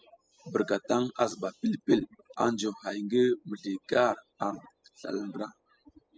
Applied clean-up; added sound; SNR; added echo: classical method spectral subtraction.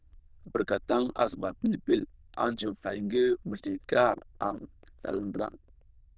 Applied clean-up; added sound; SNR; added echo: neural diffusion model UNIVERSE++.